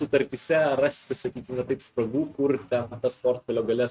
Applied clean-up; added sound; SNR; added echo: neural mask model RNNoise.